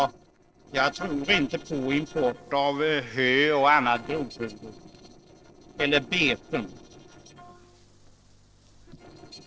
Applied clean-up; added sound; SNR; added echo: neural separator model SepFormer DNS4.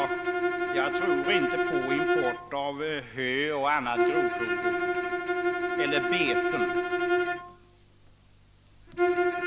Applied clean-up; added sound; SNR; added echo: none; Bowed string instrument; -5 dB; none.